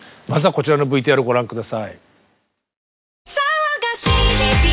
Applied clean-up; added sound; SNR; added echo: none; none; none; none.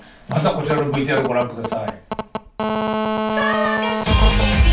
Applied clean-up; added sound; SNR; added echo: none; Telephone; 5 dB; reverberation time 0.3 s.